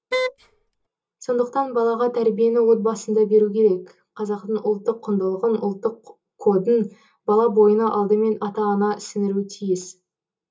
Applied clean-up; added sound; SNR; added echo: none; Wind instrument, woodwind instrument; 6 dB; reverberation time 0.2 s.